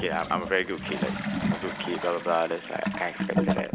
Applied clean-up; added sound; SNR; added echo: none; Toilet flush / Gurgling; 1 dB; none.